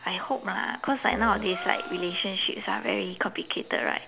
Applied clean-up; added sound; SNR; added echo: none; Gasp + Musical instrument; 13 dB; none.